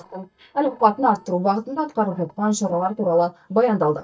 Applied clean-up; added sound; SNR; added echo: neural mask model DeepFilterNet 3.